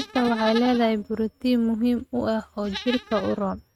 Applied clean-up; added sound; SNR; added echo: neural mask model RNNoise.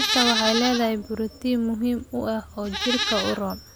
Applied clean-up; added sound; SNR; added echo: none; Livestock, farm animals, working animals; 4 dB; none.